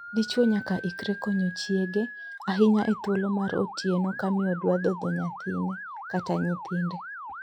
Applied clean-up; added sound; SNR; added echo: classical method log-MMSE.